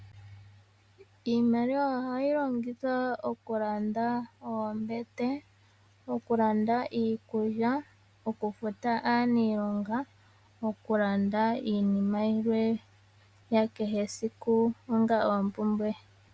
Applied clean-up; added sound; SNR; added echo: none; none; none; none.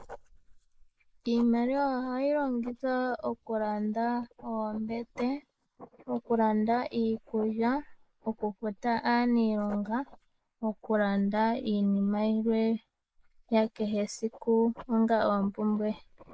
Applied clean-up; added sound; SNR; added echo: neural mask model Resemble Enhance denoiser.